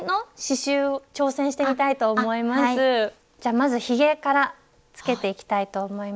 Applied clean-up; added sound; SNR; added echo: none; none; none; none.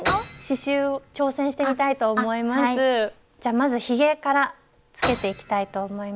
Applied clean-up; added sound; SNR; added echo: none; Piano; 11 dB; none.